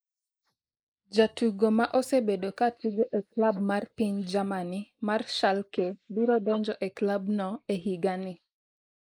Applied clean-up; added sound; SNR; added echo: neural mask model Resemble Enhance denoiser.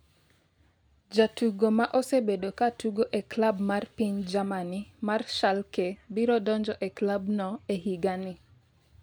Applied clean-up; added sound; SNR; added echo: none; none; none; none.